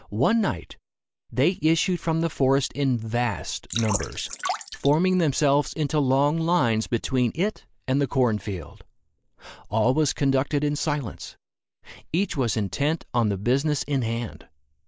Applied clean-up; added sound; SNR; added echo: neural mask model Resemble Enhance denoiser.